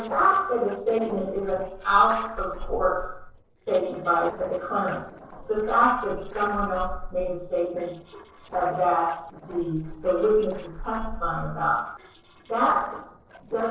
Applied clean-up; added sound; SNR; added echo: neural separator model SepFormer DNS4.